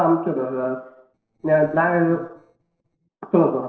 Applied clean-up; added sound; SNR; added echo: neural separator model SepFormer DNS4.